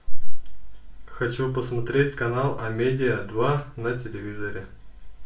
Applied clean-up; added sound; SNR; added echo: none; none; none; reverberation time 0.3 s.